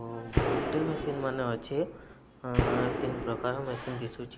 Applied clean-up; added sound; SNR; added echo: none; Gunshot, gunfire; -1 dB; none.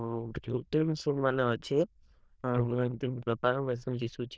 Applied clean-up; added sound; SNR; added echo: neural diffusion model UNIVERSE++.